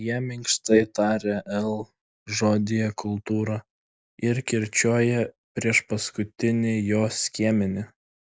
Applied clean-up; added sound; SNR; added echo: none; none; none; none.